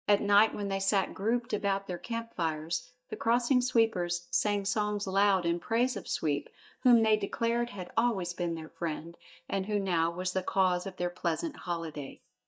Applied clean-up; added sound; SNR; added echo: neural mask model DeepFilterNet 3.